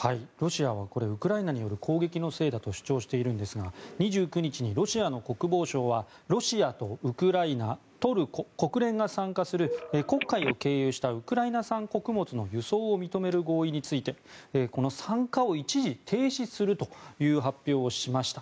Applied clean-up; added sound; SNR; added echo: none; Telephone; 7 dB; none.